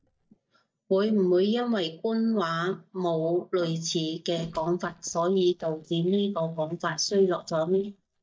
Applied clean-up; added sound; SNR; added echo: neural mask model DeepFilterNet 3.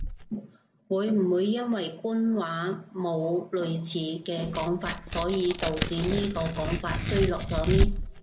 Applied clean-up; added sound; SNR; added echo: none; Tearing; 3 dB; reverberation time 0.5 s.